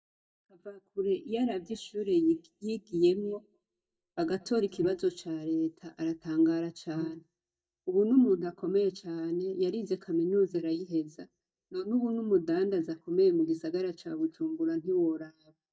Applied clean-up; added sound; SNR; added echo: neural mask model DeepFilterNet 3.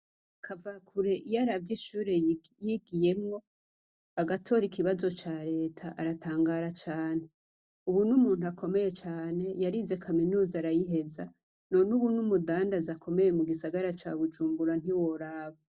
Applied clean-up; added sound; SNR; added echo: none; none; none; none.